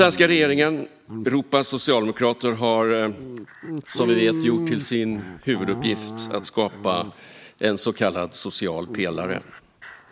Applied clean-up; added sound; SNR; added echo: none; Dog; 10 dB; none.